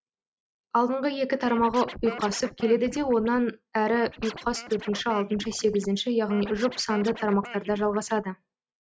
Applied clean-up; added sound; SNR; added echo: neural mask model RNNoise.